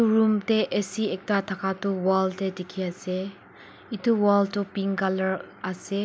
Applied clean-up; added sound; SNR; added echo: none; none; none; none.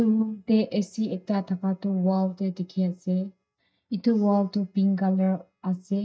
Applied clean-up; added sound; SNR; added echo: neural mask model DeepFilterNet 3.